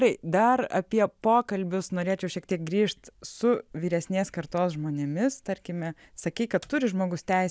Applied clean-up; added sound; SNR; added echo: none; none; none; none.